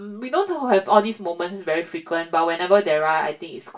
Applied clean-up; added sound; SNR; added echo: none; none; none; reverberation time 0.2 s.